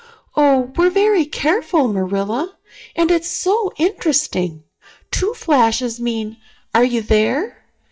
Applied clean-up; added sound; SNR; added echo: neural mask model DeepFilterNet 3.